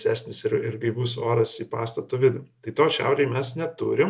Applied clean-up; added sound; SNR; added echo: none; none; none; none.